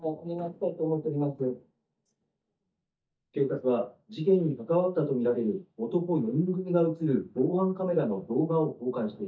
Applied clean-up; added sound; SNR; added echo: neural mask model DeepFilterNet 3.